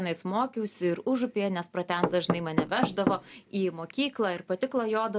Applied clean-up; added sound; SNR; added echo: none; Knock / Wood; 5 dB; none.